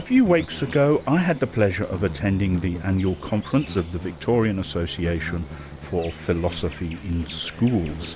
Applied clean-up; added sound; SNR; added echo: none; Insect; 14 dB; none.